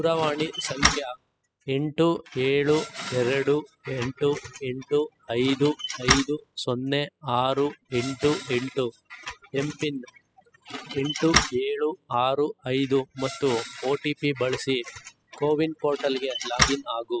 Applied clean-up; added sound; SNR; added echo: classical method spectral subtraction.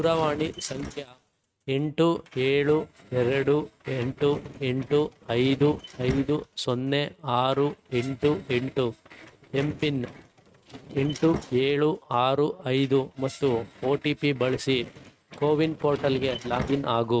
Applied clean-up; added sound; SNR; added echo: neural mask model RNNoise.